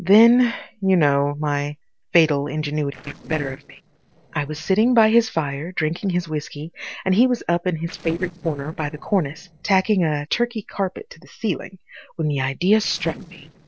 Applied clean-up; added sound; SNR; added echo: neural separator model SepFormer DNS4.